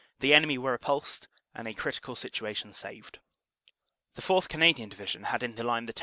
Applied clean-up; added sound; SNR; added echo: none; none; none; none.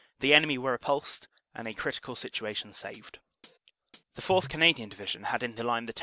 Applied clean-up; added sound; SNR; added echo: none; Hi-hat; 19 dB; none.